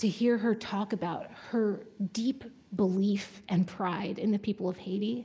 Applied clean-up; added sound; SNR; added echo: neural mask model Resemble Enhance denoiser.